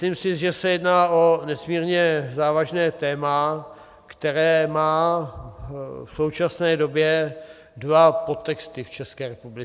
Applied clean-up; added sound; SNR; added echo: none; none; none; none.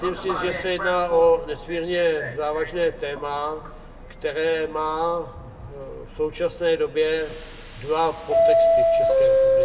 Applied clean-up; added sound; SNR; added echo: none; Subway, metro, underground; 0 dB; reverberation time 1.9 s.